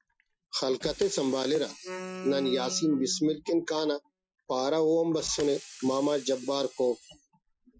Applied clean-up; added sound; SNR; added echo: classical method Wiener filter.